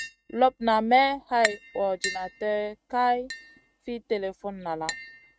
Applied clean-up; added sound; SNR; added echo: neural mask model RNNoise.